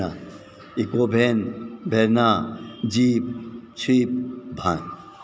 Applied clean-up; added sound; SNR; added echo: none; none; none; none.